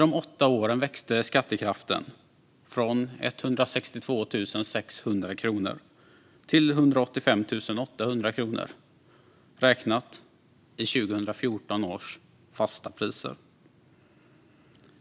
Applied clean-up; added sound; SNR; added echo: none; none; none; none.